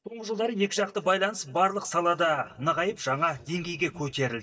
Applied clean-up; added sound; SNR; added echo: neural mask model DeepFilterNet 3.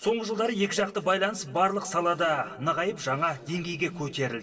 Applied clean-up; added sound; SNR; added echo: neural separator model SepFormer DNS4.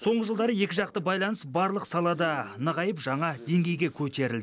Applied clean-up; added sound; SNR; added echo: none; none; none; none.